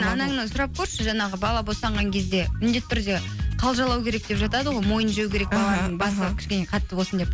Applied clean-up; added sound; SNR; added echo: none; none; none; none.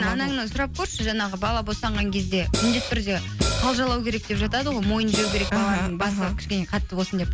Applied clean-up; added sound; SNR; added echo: none; Cymbal; 2 dB; none.